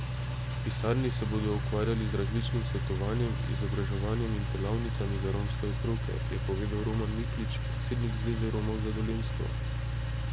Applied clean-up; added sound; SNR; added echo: none; Engine; -3 dB; none.